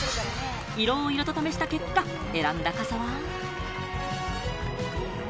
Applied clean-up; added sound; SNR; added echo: none; Gull, seagull + Applause; 17 dB; none.